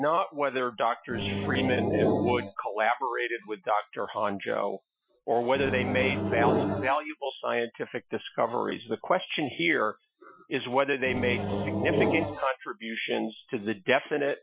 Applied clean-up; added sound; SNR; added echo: classical method Wiener filter.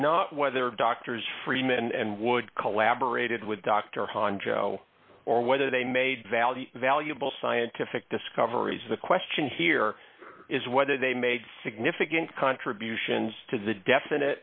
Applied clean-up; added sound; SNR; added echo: none; none; none; none.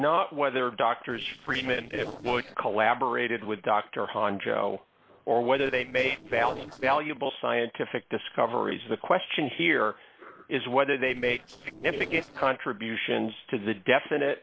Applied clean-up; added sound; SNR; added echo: neural separator model SepFormer DNS4.